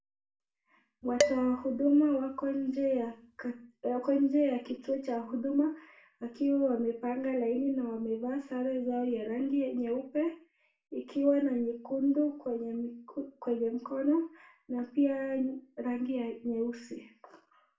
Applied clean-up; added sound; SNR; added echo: none; Dishes, pots, and pans; 5 dB; reverberation time 0.3 s.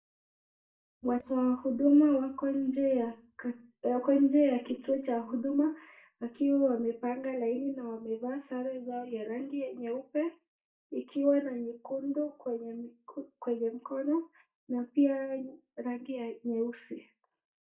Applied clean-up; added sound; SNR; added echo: neural mask model DeepFilterNet 3.